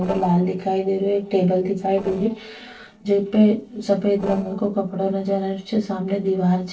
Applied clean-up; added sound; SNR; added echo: neural separator model SepFormer DNS4.